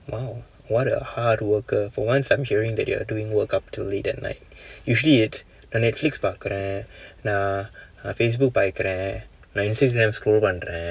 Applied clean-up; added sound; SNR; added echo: none; none; none; none.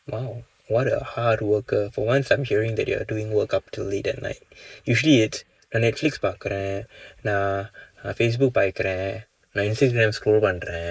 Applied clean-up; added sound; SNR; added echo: neural mask model Resemble Enhance denoiser.